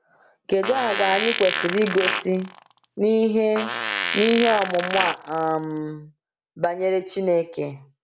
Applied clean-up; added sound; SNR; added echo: none; Fart; 5 dB; none.